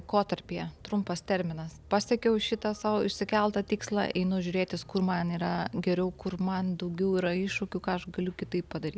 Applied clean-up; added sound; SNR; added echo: none; none; none; none.